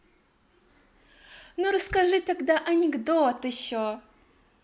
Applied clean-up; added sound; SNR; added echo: none; none; none; none.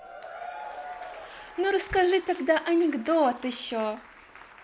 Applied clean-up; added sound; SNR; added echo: none; Applause / Crowd / Cheering; 16 dB; none.